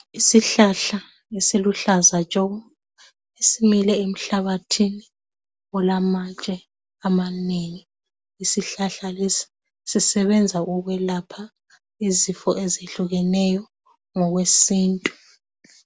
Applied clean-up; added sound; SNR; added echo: none; none; none; none.